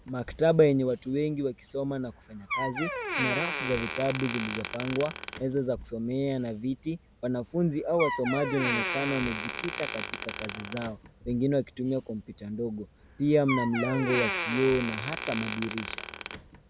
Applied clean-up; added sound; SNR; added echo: none; Door; 7 dB; none.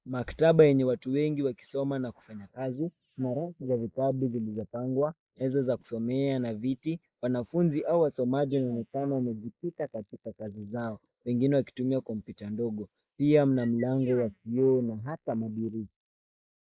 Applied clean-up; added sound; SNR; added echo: neural mask model Resemble Enhance denoiser.